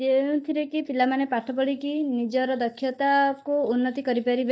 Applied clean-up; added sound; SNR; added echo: neural mask model DeepFilterNet 3.